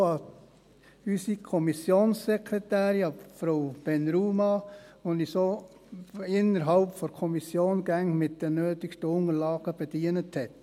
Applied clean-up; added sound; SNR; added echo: none; none; none; none.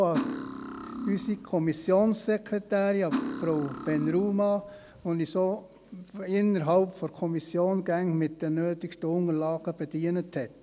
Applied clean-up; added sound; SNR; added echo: none; Cutlery, silverware; 8 dB; none.